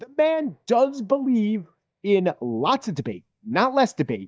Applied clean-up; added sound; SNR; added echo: neural mask model DeepFilterNet 3.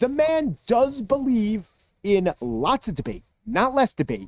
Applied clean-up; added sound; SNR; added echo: neural mask model RNNoise.